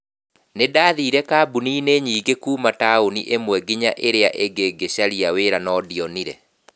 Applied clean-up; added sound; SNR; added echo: none; none; none; none.